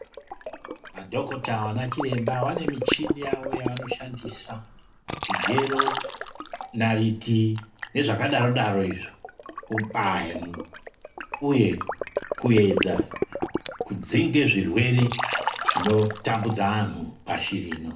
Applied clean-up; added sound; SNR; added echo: none; Liquid; 5 dB; reverberation time 0.3 s.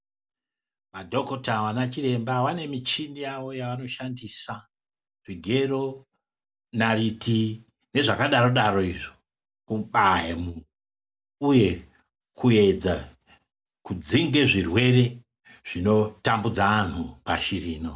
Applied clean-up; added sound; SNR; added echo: none; none; none; none.